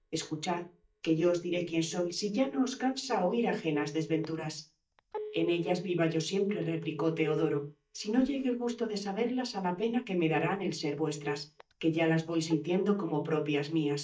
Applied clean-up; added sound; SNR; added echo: neural mask model DeepFilterNet 3.